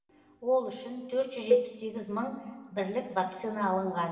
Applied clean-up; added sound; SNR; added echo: none; Cowbell; 0 dB; reverberation time 1.3 s.